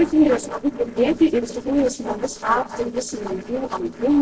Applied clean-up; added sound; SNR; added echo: neural separator model SepFormer DNS4.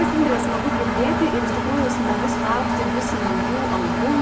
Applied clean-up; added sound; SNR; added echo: none; Engine; -2 dB; reverberation time 0.8 s.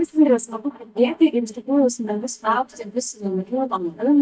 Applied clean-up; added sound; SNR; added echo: neural mask model DeepFilterNet 3.